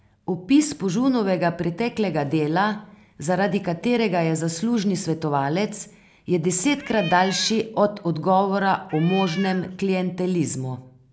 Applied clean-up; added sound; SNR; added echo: none; Cat; 14 dB; none.